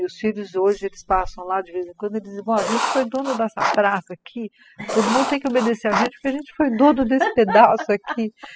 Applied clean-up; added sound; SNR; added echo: classical method spectral subtraction.